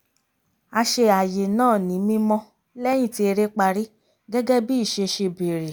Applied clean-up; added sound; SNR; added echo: none; none; none; none.